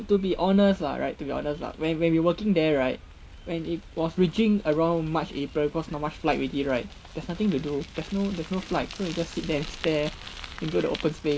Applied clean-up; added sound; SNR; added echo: none; Bicycle; 16 dB; none.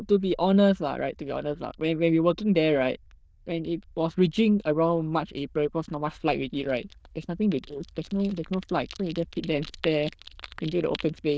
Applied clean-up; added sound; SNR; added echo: neural diffusion model UNIVERSE++.